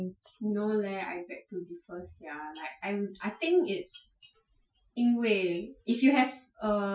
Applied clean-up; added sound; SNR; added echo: classical method Wiener filter.